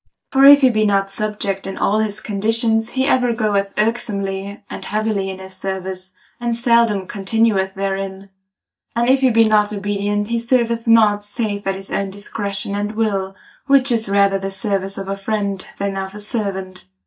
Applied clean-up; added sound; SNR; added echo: neural mask model DeepFilterNet 3.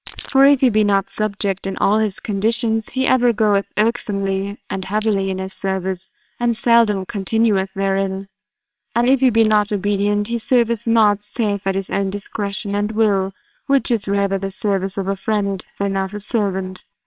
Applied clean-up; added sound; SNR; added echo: neural separator model SepFormer WHAMR!.